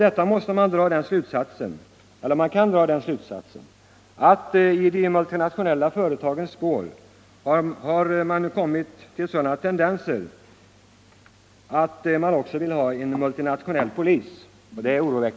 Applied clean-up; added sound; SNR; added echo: none; none; none; none.